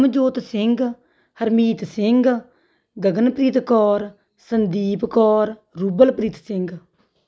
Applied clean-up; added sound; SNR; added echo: none; none; none; none.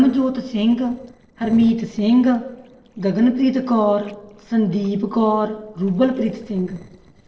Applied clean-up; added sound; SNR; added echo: neural separator model SepFormer DNS4.